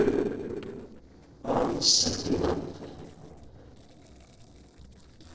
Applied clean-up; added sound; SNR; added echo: neural separator model SepFormer DNS4.